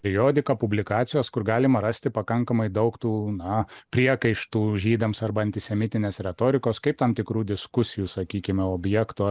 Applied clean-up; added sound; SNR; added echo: none; none; none; none.